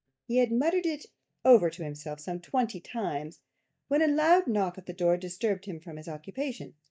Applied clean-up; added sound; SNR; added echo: neural mask model DeepFilterNet 3.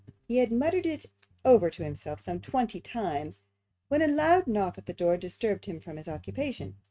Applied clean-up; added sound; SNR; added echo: neural mask model RNNoise.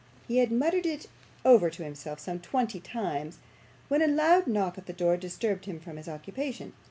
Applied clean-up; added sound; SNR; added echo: none; none; none; none.